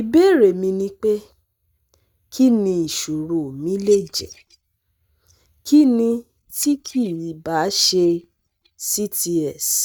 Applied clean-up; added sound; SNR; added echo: neural mask model DeepFilterNet 3.